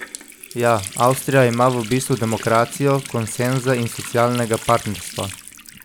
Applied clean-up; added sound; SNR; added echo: none; Water tap, faucet; 14 dB; none.